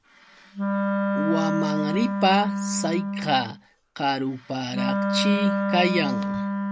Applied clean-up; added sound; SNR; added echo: none; Wind instrument, woodwind instrument; 0 dB; none.